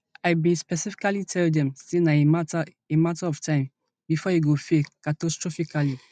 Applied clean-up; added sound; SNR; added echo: none; none; none; none.